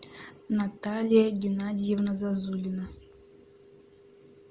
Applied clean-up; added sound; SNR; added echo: none; none; none; none.